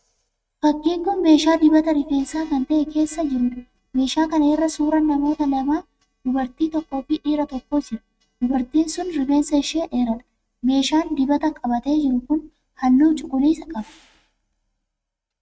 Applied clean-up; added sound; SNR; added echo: neural mask model RNNoise.